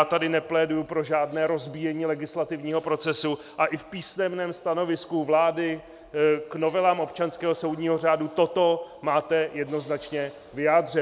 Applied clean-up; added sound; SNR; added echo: none; none; none; none.